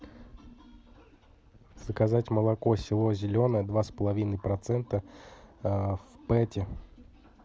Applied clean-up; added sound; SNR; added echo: none; none; none; none.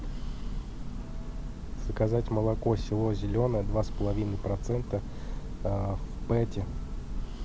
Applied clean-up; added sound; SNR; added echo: none; Church bell; 3 dB; none.